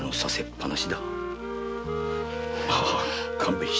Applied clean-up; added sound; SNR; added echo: none; Wind instrument, woodwind instrument; 6 dB; none.